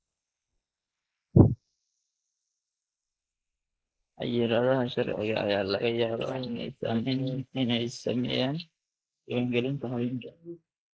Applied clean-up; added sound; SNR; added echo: neural mask model Resemble Enhance denoiser.